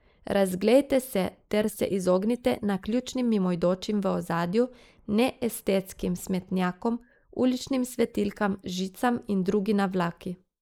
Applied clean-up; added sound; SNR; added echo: neural mask model Resemble Enhance denoiser.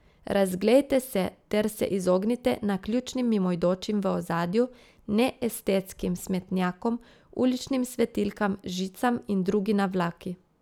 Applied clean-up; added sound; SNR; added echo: none; none; none; none.